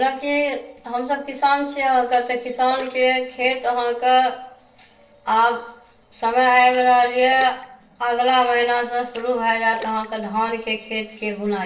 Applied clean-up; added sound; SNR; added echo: neural separator model SepFormer DNS4.